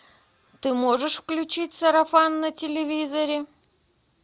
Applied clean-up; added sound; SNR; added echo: none; none; none; none.